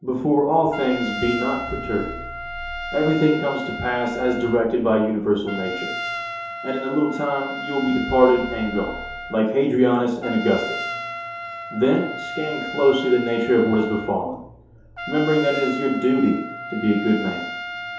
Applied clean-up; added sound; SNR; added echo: none; Trumpet; 10 dB; reverberation time 2.8 s.